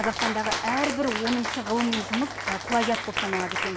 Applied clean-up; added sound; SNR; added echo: none; Cheering; 2 dB; none.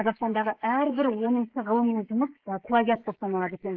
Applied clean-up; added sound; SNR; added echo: neural mask model Resemble Enhance denoiser.